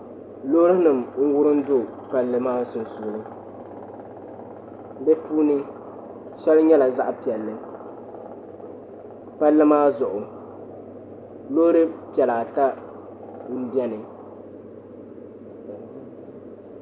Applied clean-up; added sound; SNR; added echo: none; none; none; none.